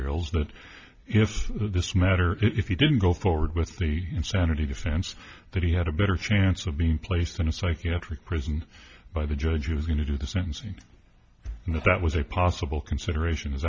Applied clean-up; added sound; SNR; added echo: none; none; none; none.